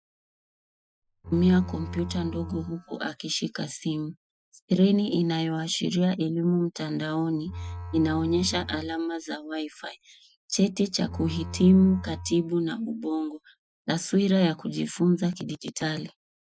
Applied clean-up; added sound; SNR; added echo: classical method Wiener filter.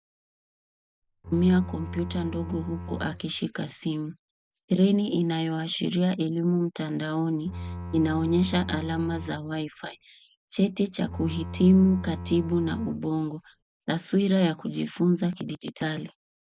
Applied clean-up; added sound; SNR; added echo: none; Bowed string instrument; 10 dB; none.